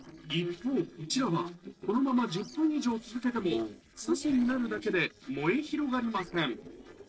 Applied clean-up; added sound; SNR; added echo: neural separator model SepFormer DNS4.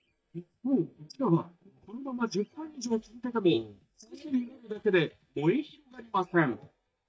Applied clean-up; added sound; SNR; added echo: neural mask model DeepFilterNet 3.